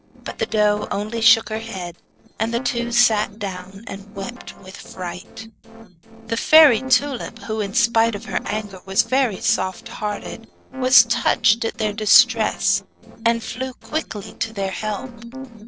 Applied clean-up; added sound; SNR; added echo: neural separator model SepFormer DNS4.